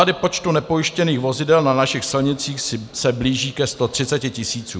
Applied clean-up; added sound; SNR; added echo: none; none; none; none.